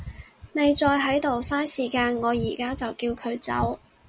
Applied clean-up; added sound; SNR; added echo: none; none; none; none.